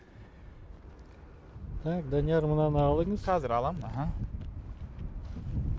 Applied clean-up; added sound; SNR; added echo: none; none; none; none.